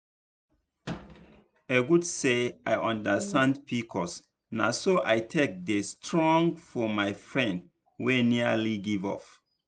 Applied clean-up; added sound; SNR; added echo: none; none; none; none.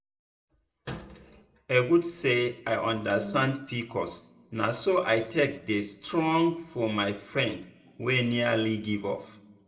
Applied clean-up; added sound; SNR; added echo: none; none; none; reverberation time 0.6 s.